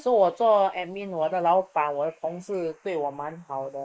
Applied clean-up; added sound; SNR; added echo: neural mask model Resemble Enhance denoiser.